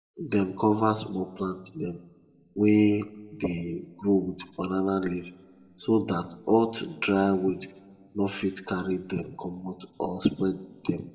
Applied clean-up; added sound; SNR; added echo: none; none; none; reverberation time 1.3 s.